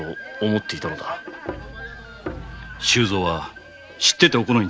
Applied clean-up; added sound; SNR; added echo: none; none; none; none.